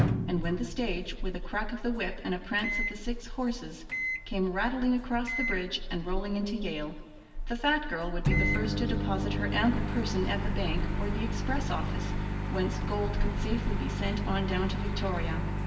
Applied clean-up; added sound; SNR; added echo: none; Microwave oven; 2 dB; reverberation time 1.4 s.